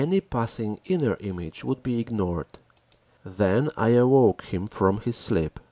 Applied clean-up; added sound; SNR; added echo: none; none; none; none.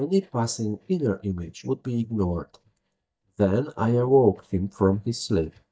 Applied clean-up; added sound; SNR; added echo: neural mask model DeepFilterNet 3.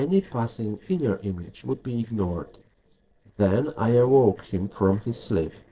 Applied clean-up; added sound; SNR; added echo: neural separator model SepFormer DNS4.